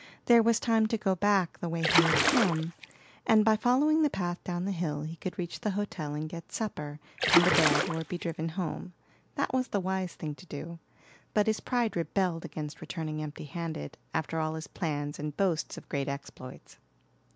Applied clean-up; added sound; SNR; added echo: none; Splash, splatter; -2 dB; none.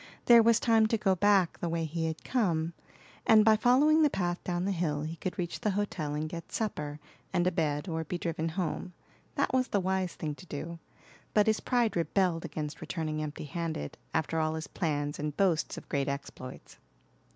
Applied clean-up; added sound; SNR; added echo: none; none; none; none.